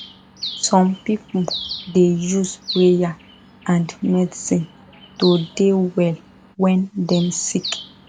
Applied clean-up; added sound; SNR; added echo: none; Bird; 15 dB; none.